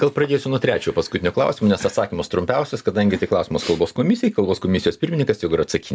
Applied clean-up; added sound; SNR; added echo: none; none; none; none.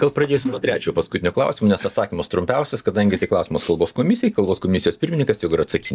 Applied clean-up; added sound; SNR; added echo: neural mask model DeepFilterNet 3.